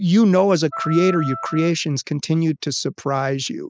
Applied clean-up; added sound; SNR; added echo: classical method spectral subtraction.